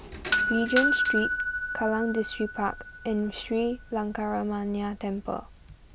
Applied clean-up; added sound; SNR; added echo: none; Doorbell; 2 dB; none.